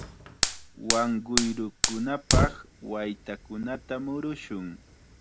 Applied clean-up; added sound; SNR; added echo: none; Fire; -1 dB; none.